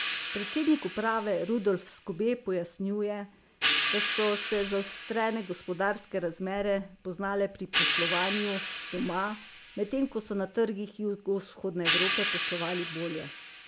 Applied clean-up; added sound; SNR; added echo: none; Hi-hat; 0 dB; none.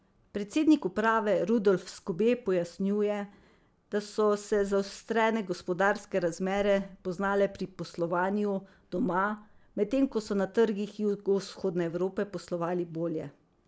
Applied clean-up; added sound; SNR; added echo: none; none; none; none.